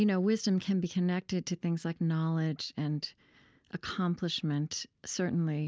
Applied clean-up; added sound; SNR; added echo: none; none; none; none.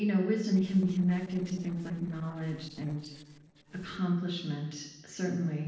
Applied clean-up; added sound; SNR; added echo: neural separator model SepFormer DNS4.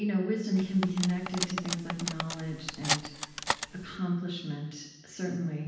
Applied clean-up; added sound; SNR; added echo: none; Cutlery, silverware; 3 dB; reverberation time 0.9 s.